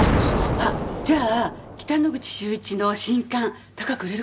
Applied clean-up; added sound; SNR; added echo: none; Explosion; 2 dB; none.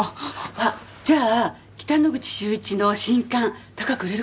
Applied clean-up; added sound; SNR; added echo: none; none; none; none.